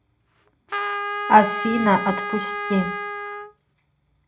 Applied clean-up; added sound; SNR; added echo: none; Trumpet; 5 dB; reverberation time 0.2 s.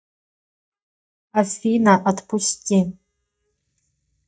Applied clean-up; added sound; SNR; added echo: neural mask model DeepFilterNet 3.